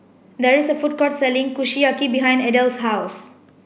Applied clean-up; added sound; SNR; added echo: none; none; none; none.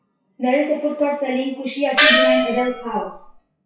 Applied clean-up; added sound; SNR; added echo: classical method WPE with log-MMSE.